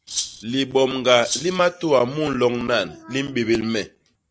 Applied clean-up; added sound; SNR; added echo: none; Rattle (instrument); 7 dB; none.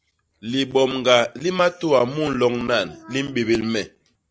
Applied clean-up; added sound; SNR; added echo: none; none; none; none.